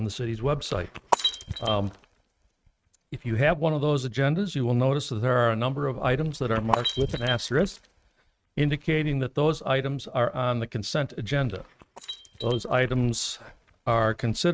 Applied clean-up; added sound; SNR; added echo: neural mask model RNNoise.